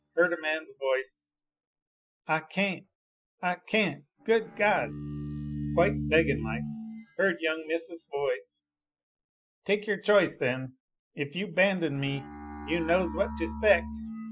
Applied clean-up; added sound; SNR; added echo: classical method Wiener filter.